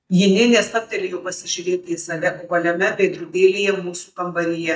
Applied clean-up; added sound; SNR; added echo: neural mask model DeepFilterNet 3.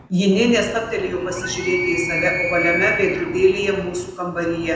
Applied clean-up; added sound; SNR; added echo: none; Animal; 7 dB; reverberation time 0.8 s.